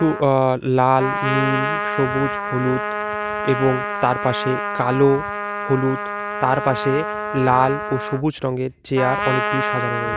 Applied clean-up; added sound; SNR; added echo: none; Trumpet; 4 dB; none.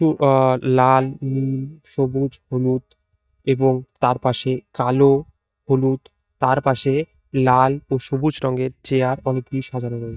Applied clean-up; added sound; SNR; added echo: neural mask model DeepFilterNet 3.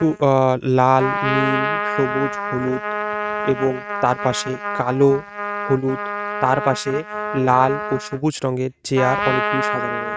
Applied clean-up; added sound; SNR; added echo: neural mask model RNNoise.